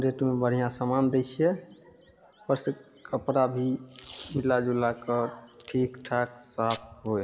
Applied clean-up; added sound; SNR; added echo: none; Packing tape, duct tape; 20 dB; reverberation time 1.3 s.